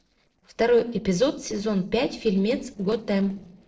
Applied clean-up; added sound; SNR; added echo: neural separator model SepFormer DNS4.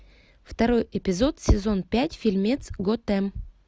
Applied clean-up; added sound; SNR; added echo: none; none; none; none.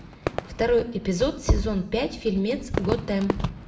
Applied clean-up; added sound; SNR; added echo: none; Fireworks; 8 dB; reverberation time 0.6 s.